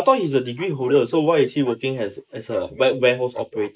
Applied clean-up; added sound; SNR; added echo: neural mask model Resemble Enhance denoiser.